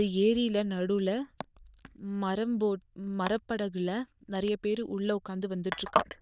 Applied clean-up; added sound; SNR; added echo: neural diffusion model UNIVERSE++.